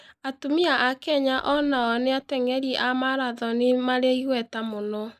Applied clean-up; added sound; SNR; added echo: neural mask model Resemble Enhance denoiser.